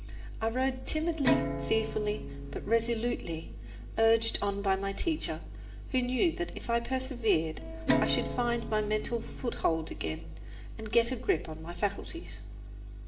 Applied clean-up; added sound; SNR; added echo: none; Guitar; 4 dB; reverberation time 2.4 s.